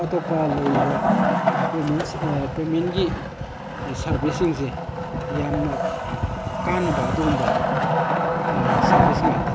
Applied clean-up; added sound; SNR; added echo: none; Wood; -2 dB; none.